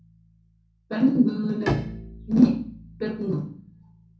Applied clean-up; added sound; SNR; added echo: none; Bowed string instrument; 10 dB; reverberation time 0.6 s.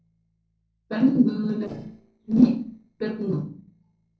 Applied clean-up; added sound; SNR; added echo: neural separator model SepFormer DNS4.